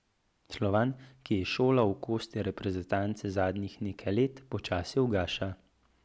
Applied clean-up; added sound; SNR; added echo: none; none; none; none.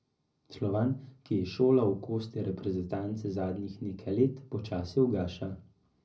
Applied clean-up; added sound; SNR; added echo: none; none; none; reverberation time 0.4 s.